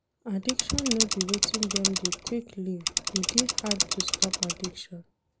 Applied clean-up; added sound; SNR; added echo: none; Mechanisms / Bicycle; -3 dB; none.